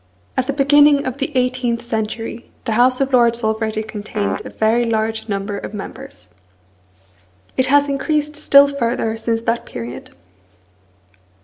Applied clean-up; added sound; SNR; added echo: none; Fart; 5 dB; none.